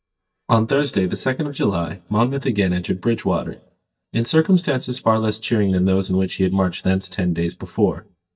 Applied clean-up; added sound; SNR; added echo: neural mask model DeepFilterNet 3.